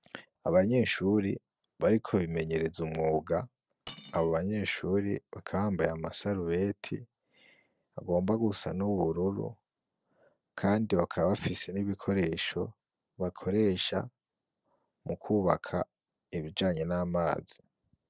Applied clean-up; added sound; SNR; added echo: neural separator model SepFormer DNS4.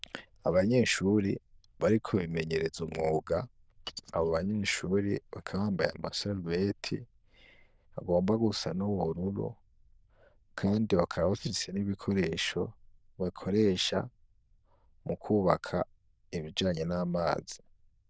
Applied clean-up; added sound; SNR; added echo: neural diffusion model UNIVERSE++.